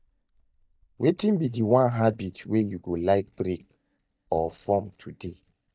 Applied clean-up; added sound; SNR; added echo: neural mask model DeepFilterNet 3.